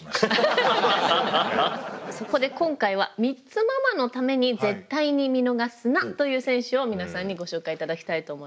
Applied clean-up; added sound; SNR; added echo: none; none; none; none.